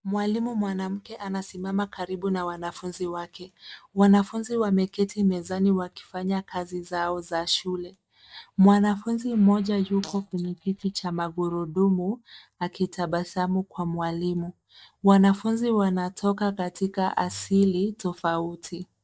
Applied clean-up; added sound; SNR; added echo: neural mask model DeepFilterNet 3.